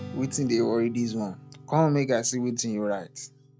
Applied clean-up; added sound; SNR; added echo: none; Strum; 18 dB; none.